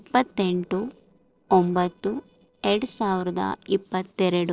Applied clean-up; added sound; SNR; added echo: neural separator model SepFormer DNS4.